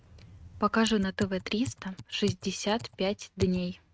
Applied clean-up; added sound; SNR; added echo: neural mask model RNNoise.